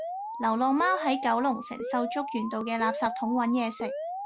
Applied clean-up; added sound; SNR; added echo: none; Alarm; 7 dB; none.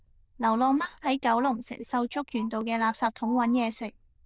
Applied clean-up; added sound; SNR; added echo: neural diffusion model UNIVERSE++.